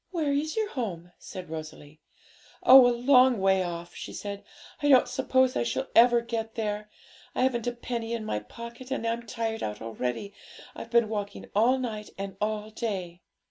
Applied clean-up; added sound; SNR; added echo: none; none; none; none.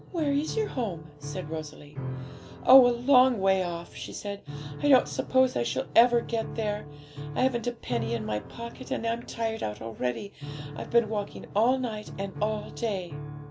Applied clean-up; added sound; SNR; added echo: none; Piano; 12 dB; none.